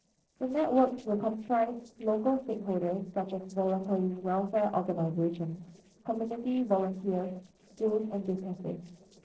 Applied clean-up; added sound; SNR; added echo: neural separator model SepFormer DNS4.